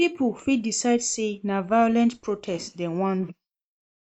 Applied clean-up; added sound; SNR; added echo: neural mask model Resemble Enhance denoiser.